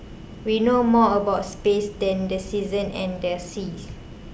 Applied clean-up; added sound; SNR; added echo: none; none; none; none.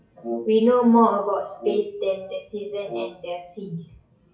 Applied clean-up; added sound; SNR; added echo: classical method WPE with log-MMSE.